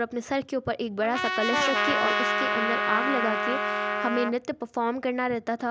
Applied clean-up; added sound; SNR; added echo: none; Trumpet + Trumpet; -2 dB; none.